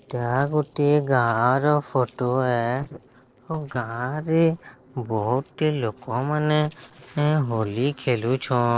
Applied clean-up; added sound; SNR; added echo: neural separator model SepFormer DNS4.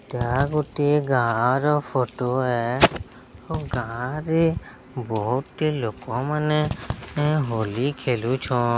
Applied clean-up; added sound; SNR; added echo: none; Fireworks; 14 dB; none.